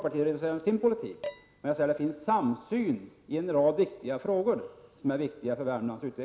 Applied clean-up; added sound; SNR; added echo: none; Dishes, pots, and pans; 18 dB; none.